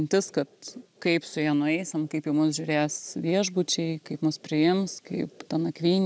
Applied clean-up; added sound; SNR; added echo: none; none; none; none.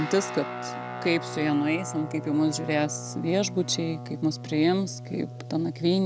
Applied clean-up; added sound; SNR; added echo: none; Guitar; 10 dB; none.